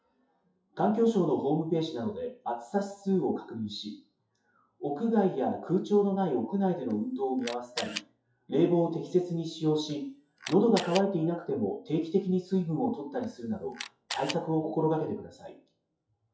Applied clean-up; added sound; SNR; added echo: classical method WPE with log-MMSE.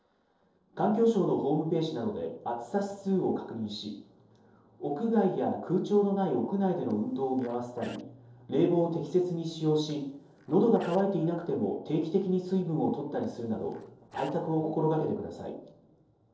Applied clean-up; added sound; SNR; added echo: neural separator model SepFormer DNS4.